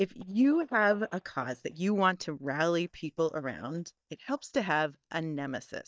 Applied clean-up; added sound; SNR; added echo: neural mask model DeepFilterNet 3.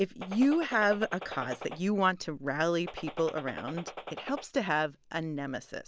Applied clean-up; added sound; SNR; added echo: none; Gunshot, gunfire; 12 dB; none.